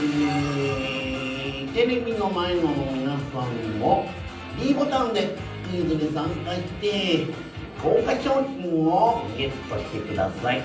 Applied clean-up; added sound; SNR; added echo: none; none; none; reverberation time 0.6 s.